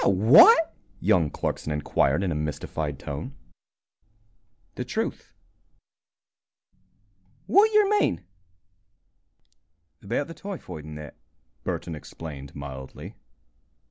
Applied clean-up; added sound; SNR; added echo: none; none; none; none.